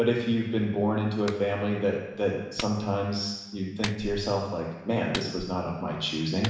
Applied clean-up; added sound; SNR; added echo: none; Clapping; 15 dB; reverberation time 1.0 s.